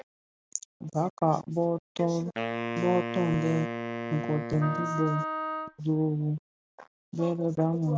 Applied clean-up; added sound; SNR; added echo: none; Wind instrument, woodwind instrument + Wind instrument, woodwind instrument; 4 dB; none.